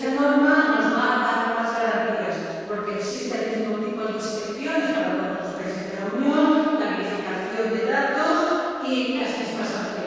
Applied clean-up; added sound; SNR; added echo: neural separator model SepFormer DNS4.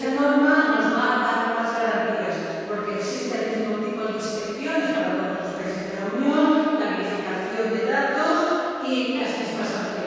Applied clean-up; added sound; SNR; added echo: none; Wind instrument, woodwind instrument; 19 dB; reverberation time 2.2 s.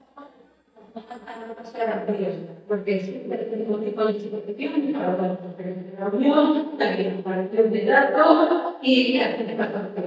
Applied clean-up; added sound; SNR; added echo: neural mask model DeepFilterNet 3.